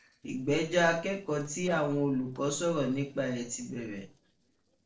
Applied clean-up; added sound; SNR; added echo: neural separator model SepFormer DNS4.